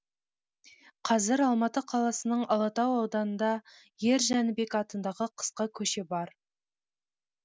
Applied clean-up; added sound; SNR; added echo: none; none; none; none.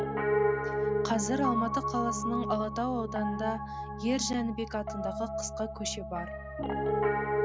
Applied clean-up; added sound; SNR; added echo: none; Piano; -2 dB; none.